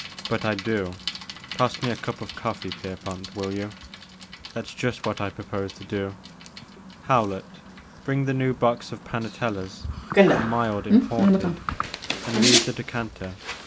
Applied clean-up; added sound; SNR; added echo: none; Bicycle; -1 dB; none.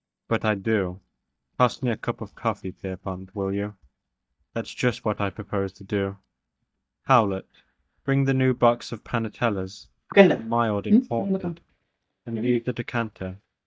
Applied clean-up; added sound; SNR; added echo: neural mask model DeepFilterNet 3.